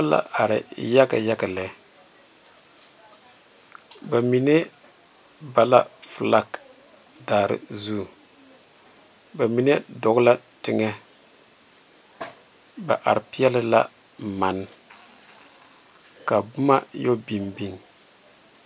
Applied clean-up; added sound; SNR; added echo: none; none; none; none.